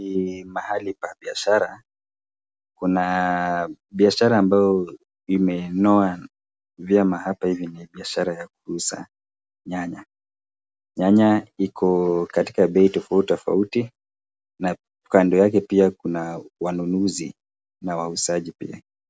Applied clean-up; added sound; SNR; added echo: none; none; none; none.